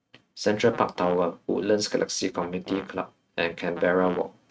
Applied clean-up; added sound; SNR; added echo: neural mask model RNNoise.